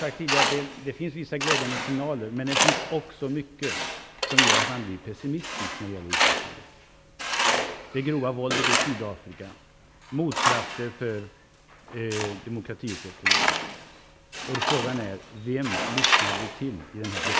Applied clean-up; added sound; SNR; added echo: none; Tools; -4 dB; none.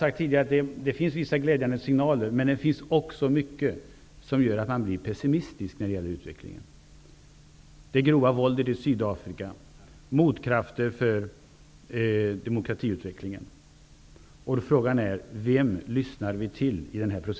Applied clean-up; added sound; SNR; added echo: none; none; none; none.